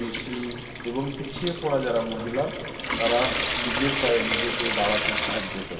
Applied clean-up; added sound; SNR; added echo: none; Trickle, dribble / Sink (filling or washing) / Water tap, faucet; 1 dB; reverberation time 2.3 s.